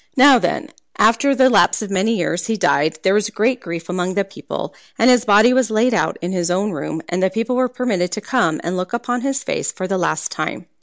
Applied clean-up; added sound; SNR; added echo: none; none; none; none.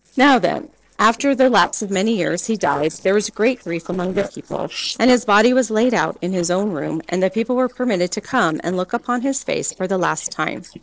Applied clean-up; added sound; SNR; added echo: neural separator model SepFormer DNS4.